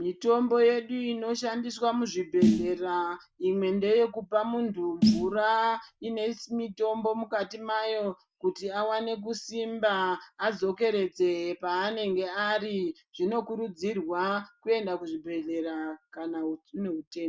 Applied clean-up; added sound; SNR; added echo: none; Snare drum; 2 dB; none.